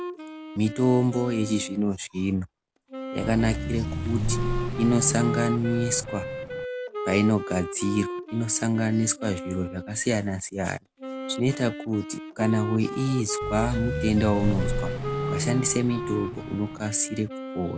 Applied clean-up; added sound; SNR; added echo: none; Vehicle + Wind instrument, woodwind instrument; 5 dB; none.